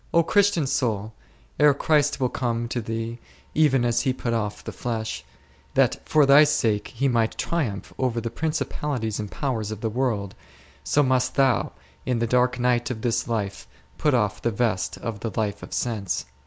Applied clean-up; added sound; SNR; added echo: none; none; none; none.